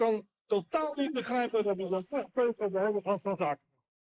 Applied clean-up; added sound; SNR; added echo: neural mask model Resemble Enhance denoiser.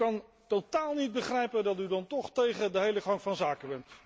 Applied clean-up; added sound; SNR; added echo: none; none; none; none.